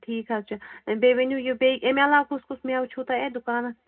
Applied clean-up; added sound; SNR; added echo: none; none; none; reverberation time 0.3 s.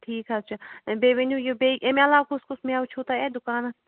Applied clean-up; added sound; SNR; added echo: none; none; none; none.